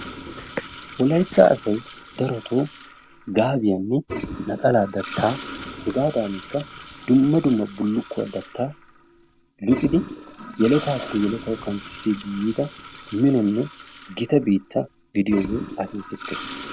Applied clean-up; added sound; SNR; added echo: none; Toilet flush; 13 dB; none.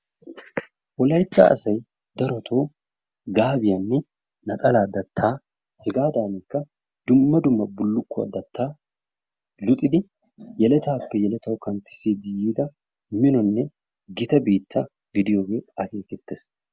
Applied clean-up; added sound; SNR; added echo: none; none; none; none.